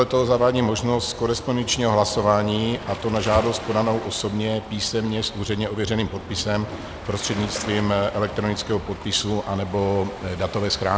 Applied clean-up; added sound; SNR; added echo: none; Waves, surf; 12 dB; none.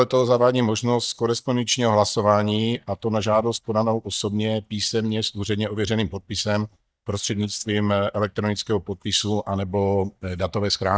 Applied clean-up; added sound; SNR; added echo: neural mask model DeepFilterNet 3.